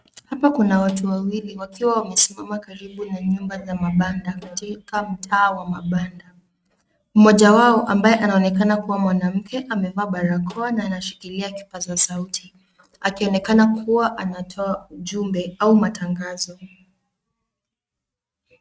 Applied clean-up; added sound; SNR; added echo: neural mask model RNNoise.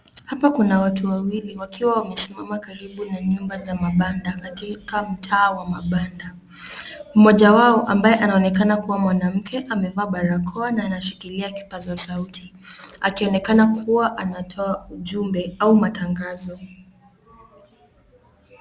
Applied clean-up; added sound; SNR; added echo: none; none; none; none.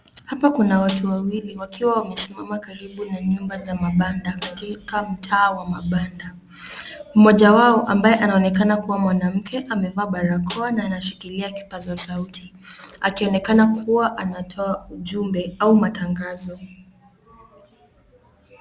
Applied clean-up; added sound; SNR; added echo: none; Snare drum; 18 dB; none.